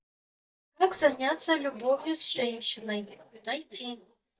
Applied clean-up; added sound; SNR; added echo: neural mask model DeepFilterNet 3.